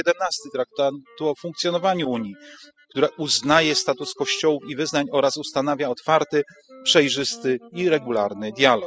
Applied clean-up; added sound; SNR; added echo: classical method spectral subtraction.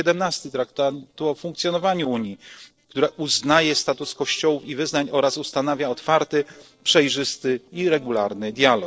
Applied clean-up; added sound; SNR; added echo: neural separator model SepFormer DNS4.